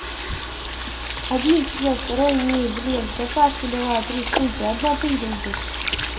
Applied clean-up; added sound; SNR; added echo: none; Sink (filling or washing) / Water tap, faucet; 4 dB; reverberation time 1.2 s.